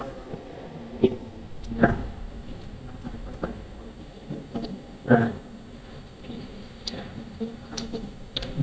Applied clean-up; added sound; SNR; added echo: neural mask model DeepFilterNet 3.